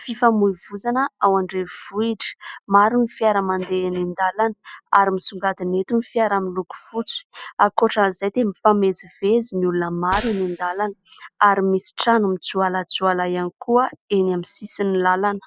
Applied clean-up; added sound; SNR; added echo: classical method spectral subtraction.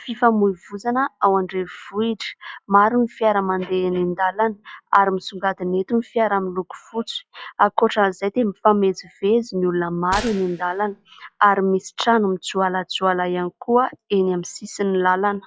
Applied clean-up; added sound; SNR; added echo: classical method log-MMSE.